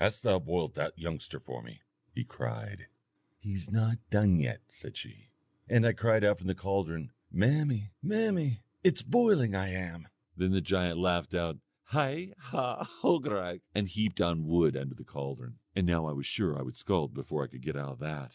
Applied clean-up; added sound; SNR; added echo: none; none; none; none.